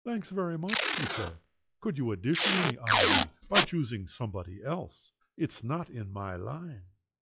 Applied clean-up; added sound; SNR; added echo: classical method log-MMSE.